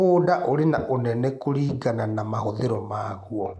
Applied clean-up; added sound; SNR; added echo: neural mask model Resemble Enhance denoiser.